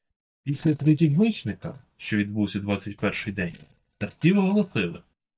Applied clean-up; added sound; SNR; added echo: neural mask model DeepFilterNet 3.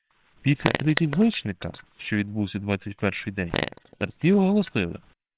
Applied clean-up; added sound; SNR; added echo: neural separator model SepFormer WHAMR!.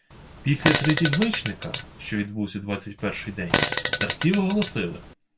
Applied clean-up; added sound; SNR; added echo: none; Fart; 3 dB; reverberation time 0.2 s.